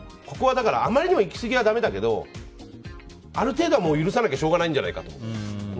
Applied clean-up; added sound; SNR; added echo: none; none; none; none.